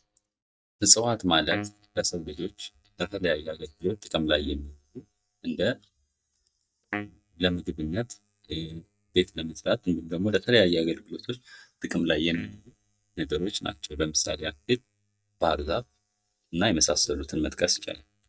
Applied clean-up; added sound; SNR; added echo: neural mask model DeepFilterNet 3.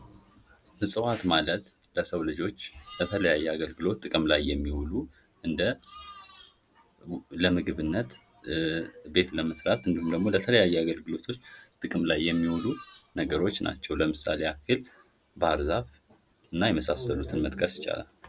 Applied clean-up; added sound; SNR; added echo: none; none; none; none.